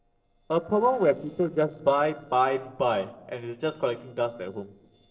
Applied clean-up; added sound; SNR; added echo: neural separator model SepFormer DNS4.